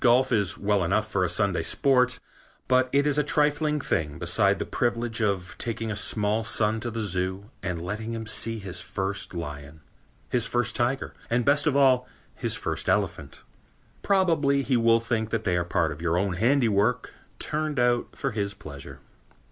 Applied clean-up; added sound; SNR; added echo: none; none; none; none.